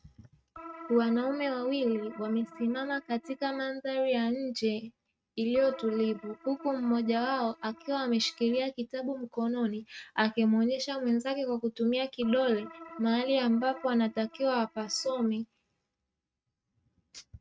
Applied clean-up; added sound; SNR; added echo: neural mask model RNNoise.